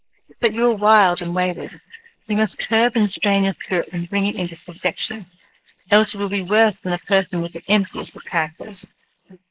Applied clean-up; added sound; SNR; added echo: neural mask model Resemble Enhance denoiser.